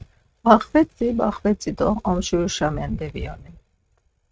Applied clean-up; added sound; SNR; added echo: neural mask model RNNoise.